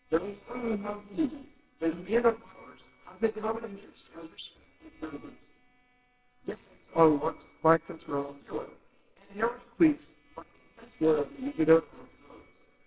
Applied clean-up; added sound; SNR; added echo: neural separator model SepFormer WHAMR!.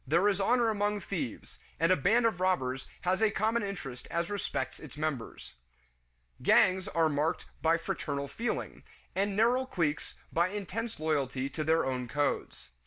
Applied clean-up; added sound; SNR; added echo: none; none; none; none.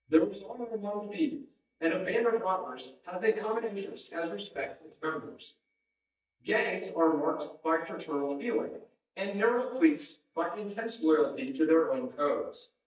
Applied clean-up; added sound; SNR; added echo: neural mask model DeepFilterNet 3.